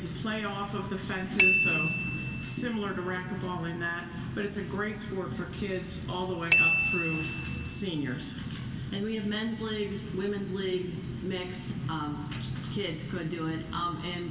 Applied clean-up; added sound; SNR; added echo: none; Bicycle bell; -1 dB; reverberation time 2.2 s.